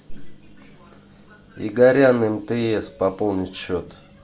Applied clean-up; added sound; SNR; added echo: none; none; none; none.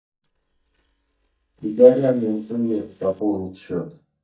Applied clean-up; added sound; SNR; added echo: neural mask model DeepFilterNet 3.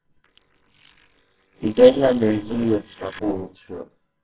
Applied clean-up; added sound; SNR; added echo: neural separator model SepFormer WHAMR!.